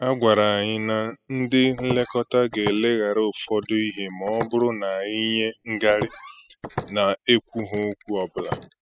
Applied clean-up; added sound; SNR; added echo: classical method spectral subtraction.